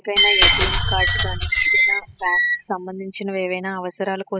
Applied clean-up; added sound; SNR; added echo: classical method spectral subtraction.